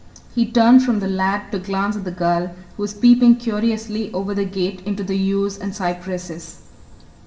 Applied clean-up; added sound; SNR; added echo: none; none; none; reverberation time 1.4 s.